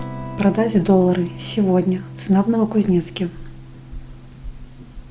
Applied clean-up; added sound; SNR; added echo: none; Electric guitar / Strum; 15 dB; none.